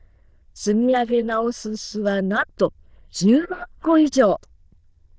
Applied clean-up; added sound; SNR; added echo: neural diffusion model UNIVERSE++.